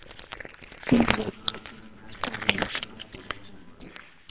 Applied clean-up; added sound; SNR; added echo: neural separator model SepFormer WHAMR!.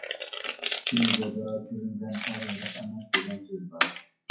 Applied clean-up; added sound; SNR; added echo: classical method WPE with log-MMSE.